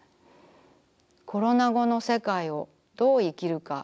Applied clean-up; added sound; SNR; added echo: none; none; none; none.